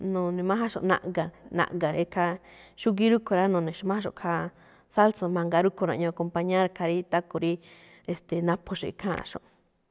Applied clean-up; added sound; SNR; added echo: none; none; none; none.